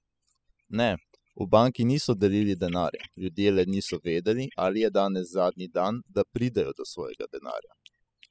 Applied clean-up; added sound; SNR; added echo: classical method spectral subtraction.